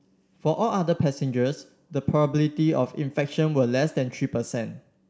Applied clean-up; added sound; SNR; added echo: none; none; none; none.